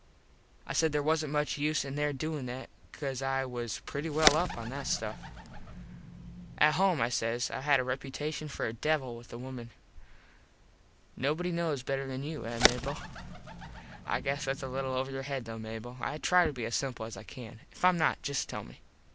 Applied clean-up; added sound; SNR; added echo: none; Bird; 2 dB; none.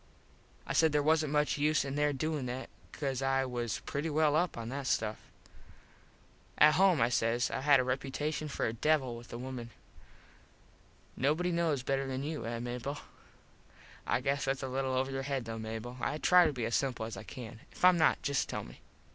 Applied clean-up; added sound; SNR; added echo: none; none; none; none.